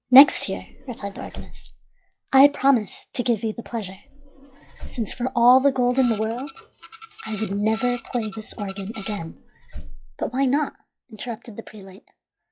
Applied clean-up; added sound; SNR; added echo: classical method log-MMSE.